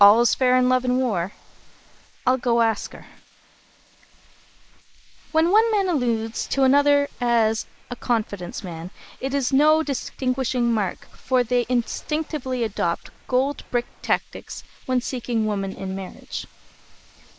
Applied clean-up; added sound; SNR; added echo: neural mask model Resemble Enhance denoiser.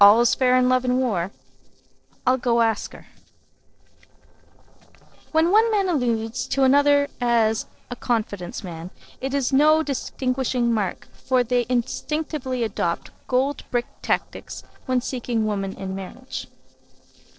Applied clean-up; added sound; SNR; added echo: neural separator model SepFormer DNS4.